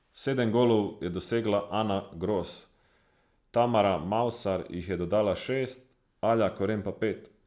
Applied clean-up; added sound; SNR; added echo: none; none; none; none.